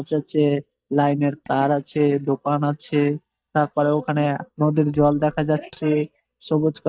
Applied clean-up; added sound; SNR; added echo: neural mask model DeepFilterNet 3.